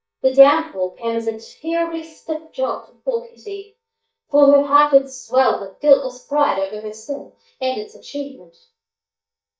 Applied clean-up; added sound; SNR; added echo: neural mask model DeepFilterNet 3.